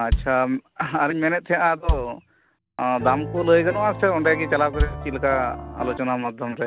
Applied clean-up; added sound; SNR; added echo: none; Piano + Bass drum; 6 dB; none.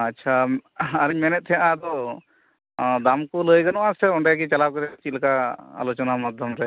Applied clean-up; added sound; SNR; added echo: none; none; none; none.